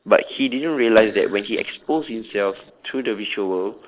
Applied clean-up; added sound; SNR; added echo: neural separator model SepFormer DNS4.